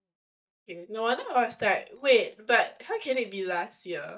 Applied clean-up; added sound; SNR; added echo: neural mask model DeepFilterNet 3.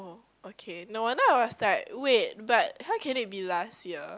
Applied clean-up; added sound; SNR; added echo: none; none; none; none.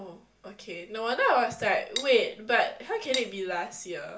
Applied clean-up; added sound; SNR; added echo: none; Cutlery, silverware; 10 dB; reverberation time 0.3 s.